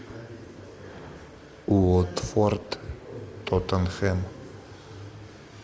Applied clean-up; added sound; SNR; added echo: none; none; none; none.